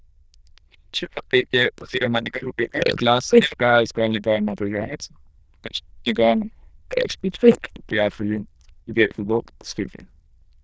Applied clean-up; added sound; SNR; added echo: neural diffusion model UNIVERSE++.